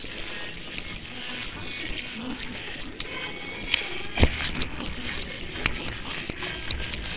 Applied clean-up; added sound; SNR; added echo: neural separator model SepFormer WHAMR!.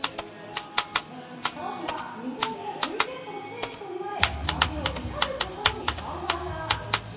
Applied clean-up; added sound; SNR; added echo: none; Typewriter; -2 dB; reverberation time 1.1 s.